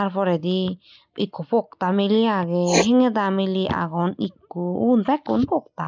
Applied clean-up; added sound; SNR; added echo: neural mask model Resemble Enhance denoiser.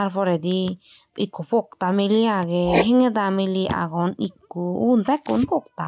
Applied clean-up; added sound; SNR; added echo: none; Writing; 11 dB; none.